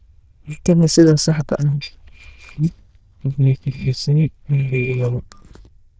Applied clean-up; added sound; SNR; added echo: neural diffusion model UNIVERSE++.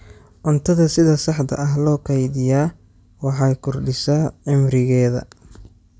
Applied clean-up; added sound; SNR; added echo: none; none; none; none.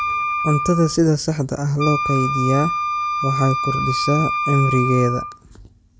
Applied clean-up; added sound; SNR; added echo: none; Wind instrument, woodwind instrument; 3 dB; none.